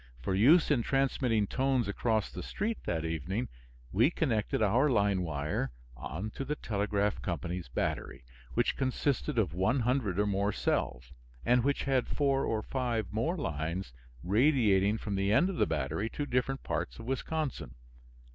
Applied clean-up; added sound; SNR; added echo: none; none; none; none.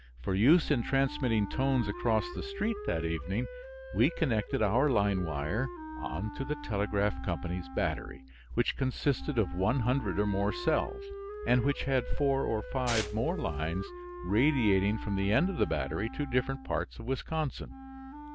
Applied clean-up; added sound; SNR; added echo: none; Wind instrument, woodwind instrument + Tearing; 12 dB; none.